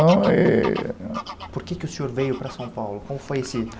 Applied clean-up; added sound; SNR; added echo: none; Bird vocalization, bird call, bird song / Fowl; 15 dB; none.